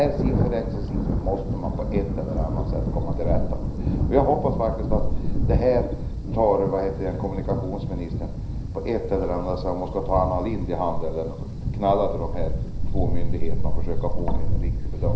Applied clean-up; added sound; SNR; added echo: none; Thunder; -4 dB; reverberation time 0.5 s.